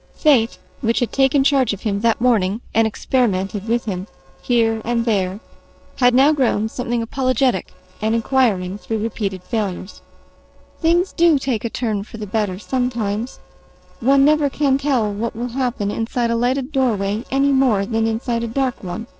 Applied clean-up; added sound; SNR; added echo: neural separator model SepFormer DNS4.